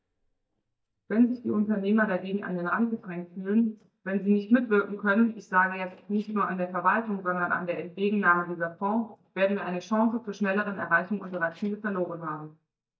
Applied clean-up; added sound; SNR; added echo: neural mask model DeepFilterNet 3.